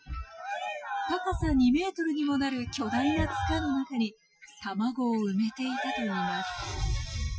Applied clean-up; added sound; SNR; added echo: classical method Wiener filter.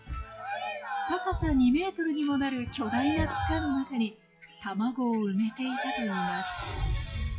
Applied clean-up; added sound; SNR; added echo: classical method log-MMSE.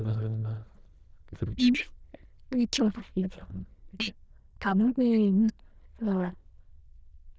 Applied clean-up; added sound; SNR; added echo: neural diffusion model UNIVERSE++.